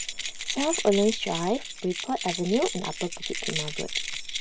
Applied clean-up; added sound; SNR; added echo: none; Keys jangling; 4 dB; none.